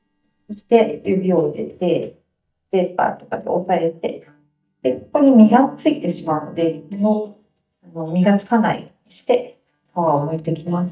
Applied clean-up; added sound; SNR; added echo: neural mask model DeepFilterNet 3.